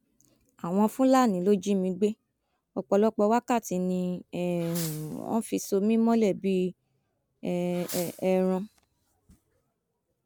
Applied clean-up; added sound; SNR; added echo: none; Fireworks; 18 dB; none.